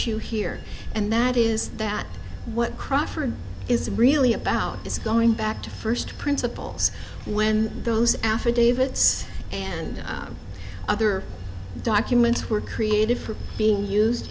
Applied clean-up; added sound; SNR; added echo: none; Bell / Train; 8 dB; none.